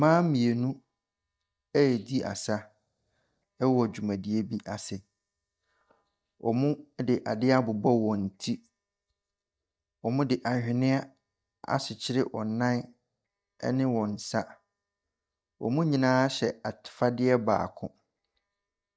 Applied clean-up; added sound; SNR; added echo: neural mask model DeepFilterNet 3.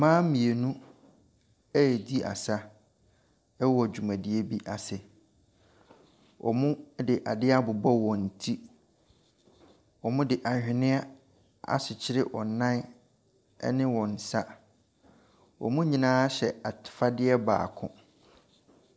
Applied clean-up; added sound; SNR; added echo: none; none; none; none.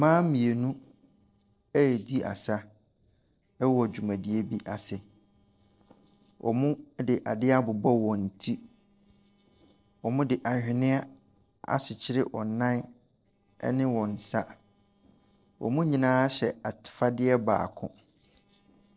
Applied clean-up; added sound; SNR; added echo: neural separator model SepFormer DNS4.